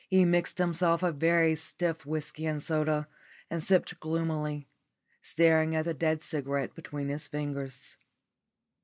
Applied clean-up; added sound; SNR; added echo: none; none; none; none.